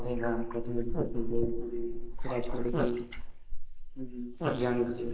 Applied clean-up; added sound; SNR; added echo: neural mask model Resemble Enhance denoiser.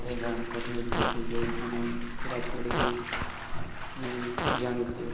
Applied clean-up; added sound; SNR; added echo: none; Bathtub (filling or washing) + Fart; -3 dB; none.